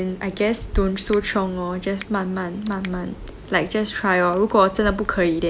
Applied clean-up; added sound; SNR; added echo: none; Finger snapping; 19 dB; none.